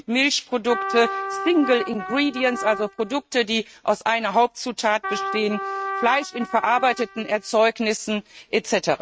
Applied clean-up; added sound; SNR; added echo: neural mask model RNNoise.